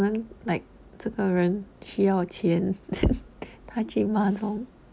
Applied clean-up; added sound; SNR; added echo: none; none; none; none.